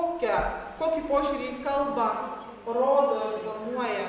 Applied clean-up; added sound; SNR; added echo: none; none; none; none.